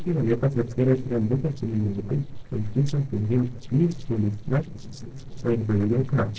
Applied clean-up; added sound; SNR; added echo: neural separator model SepFormer DNS4.